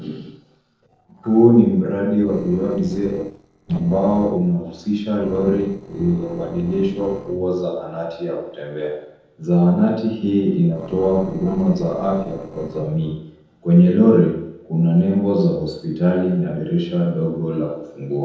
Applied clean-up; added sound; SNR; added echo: neural separator model SepFormer DNS4.